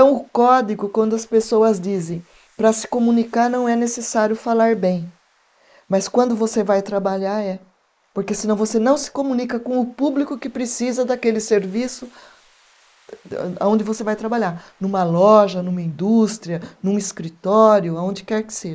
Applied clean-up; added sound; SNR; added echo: neural mask model Resemble Enhance denoiser.